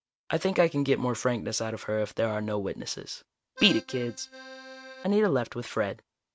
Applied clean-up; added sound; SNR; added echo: neural mask model RNNoise.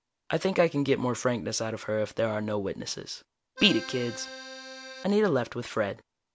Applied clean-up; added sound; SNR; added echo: none; Accordion; 11 dB; none.